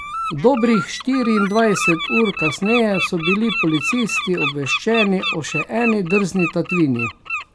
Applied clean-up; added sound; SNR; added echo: none; Bird; 5 dB; none.